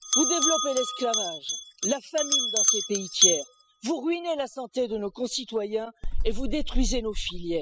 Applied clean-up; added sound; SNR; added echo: classical method spectral subtraction.